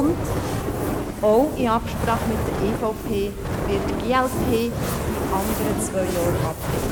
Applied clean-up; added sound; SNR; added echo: none; Fire; 1 dB; none.